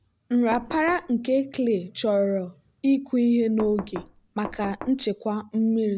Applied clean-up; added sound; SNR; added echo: none; Knock; 14 dB; none.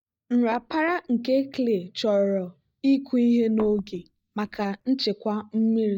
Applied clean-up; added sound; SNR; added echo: neural mask model DeepFilterNet 3.